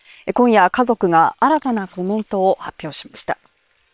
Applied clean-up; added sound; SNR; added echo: neural separator model SepFormer WHAM!.